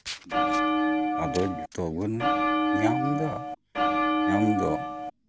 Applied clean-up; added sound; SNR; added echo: none; Bell; -5 dB; none.